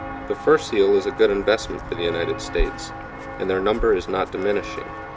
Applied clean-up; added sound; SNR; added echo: none; Walk, footsteps; 9 dB; none.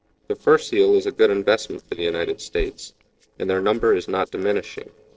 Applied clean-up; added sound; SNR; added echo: neural separator model SepFormer DNS4.